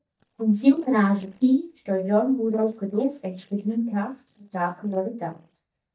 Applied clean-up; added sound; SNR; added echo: neural mask model DeepFilterNet 3.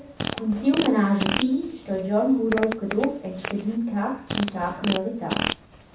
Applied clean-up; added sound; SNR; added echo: none; Fart; 7 dB; reverberation time 0.7 s.